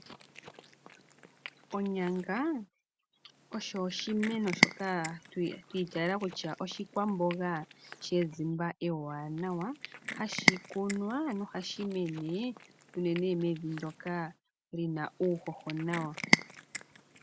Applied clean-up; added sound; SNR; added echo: none; Cat; 3 dB; none.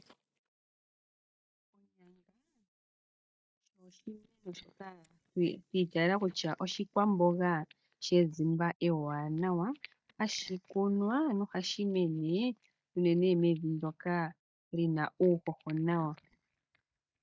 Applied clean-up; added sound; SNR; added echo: neural mask model DeepFilterNet 3.